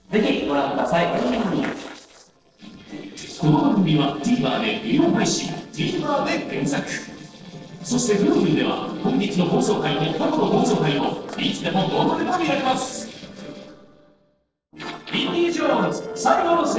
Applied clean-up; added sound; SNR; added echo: neural separator model SepFormer DNS4.